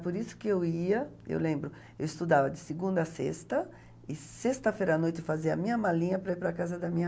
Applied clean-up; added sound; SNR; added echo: none; none; none; none.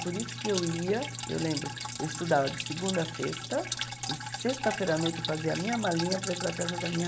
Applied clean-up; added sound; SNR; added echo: none; Drip; 5 dB; none.